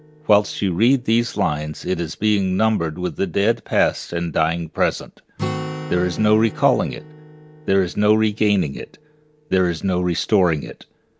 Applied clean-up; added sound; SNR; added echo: none; Acoustic guitar; 16 dB; none.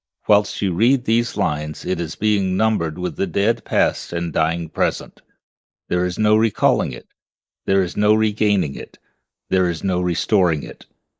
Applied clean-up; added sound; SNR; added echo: neural mask model Resemble Enhance denoiser.